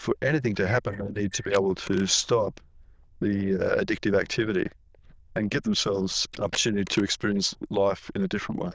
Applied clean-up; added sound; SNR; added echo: neural diffusion model UNIVERSE++.